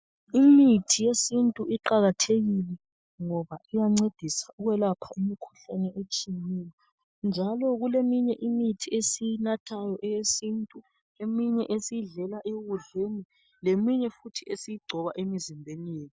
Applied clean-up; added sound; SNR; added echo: none; none; none; none.